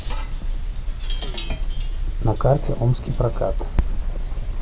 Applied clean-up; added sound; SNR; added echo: none; Chink, clink; 5 dB; none.